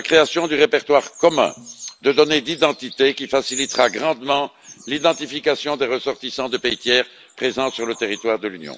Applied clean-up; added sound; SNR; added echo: none; Bird vocalization, bird call, bird song; 20 dB; none.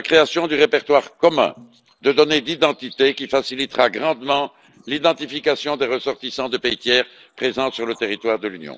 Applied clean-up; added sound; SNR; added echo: neural separator model SepFormer DNS4.